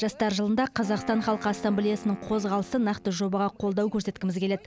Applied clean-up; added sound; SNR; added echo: none; Wind instrument, woodwind instrument; 17 dB; none.